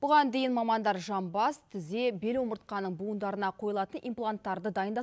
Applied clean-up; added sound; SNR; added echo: none; none; none; none.